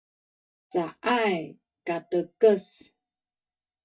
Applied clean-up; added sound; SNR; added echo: neural mask model DeepFilterNet 3.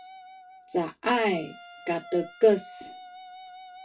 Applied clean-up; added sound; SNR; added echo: none; Wind instrument, woodwind instrument; 18 dB; reverberation time 0.2 s.